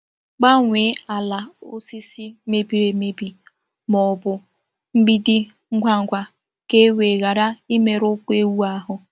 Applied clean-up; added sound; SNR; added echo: none; none; none; none.